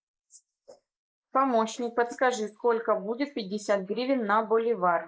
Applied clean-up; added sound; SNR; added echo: neural mask model Resemble Enhance denoiser.